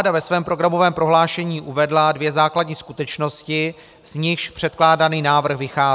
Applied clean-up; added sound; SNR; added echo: none; none; none; none.